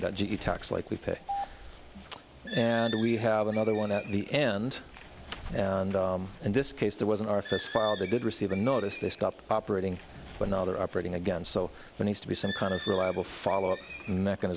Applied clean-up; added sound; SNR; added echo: none; Bird; 14 dB; none.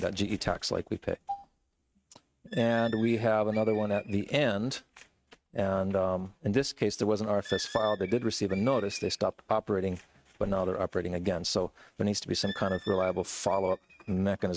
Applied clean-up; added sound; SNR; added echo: neural mask model RNNoise.